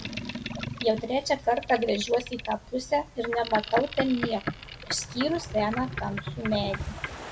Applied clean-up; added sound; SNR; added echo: none; Boat, Water vehicle; 8 dB; reverberation time 0.3 s.